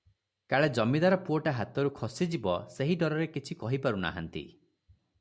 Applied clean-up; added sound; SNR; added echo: none; none; none; none.